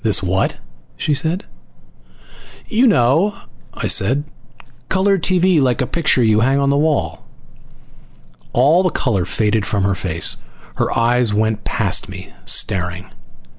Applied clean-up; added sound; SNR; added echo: none; none; none; none.